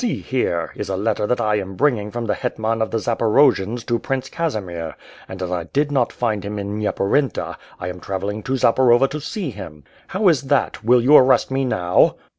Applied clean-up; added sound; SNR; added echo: none; none; none; none.